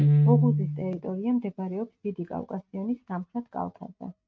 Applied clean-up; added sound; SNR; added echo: neural mask model RNNoise.